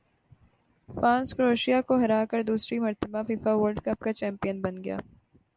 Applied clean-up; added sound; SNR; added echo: none; none; none; none.